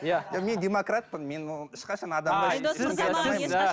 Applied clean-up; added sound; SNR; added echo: none; none; none; none.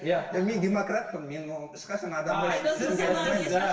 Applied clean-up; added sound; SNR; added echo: none; none; none; reverberation time 0.9 s.